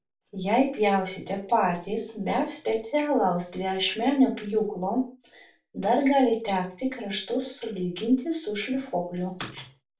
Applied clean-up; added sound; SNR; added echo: none; none; none; reverberation time 0.3 s.